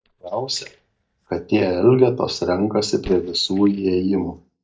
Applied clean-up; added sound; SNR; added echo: neural mask model DeepFilterNet 3.